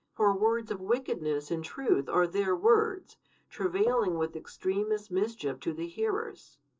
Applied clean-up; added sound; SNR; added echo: neural separator model SepFormer DNS4.